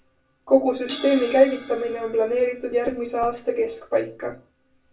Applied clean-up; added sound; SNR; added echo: none; Crash cymbal; 19 dB; reverberation time 0.3 s.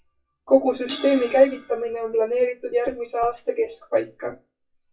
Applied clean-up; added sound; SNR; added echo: classical method WPE with log-MMSE.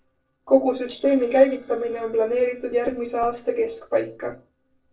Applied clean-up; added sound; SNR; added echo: neural separator model SepFormer DNS4.